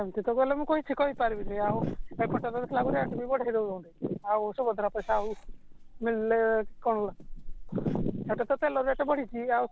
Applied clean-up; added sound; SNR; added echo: none; Meow / Purr; 12 dB; none.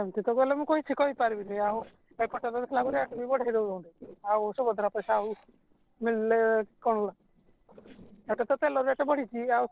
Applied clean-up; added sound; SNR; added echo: neural separator model SepFormer DNS4.